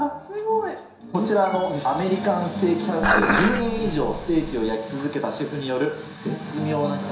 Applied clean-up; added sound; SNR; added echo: none; Dishes, pots, and pans; 0 dB; reverberation time 0.7 s.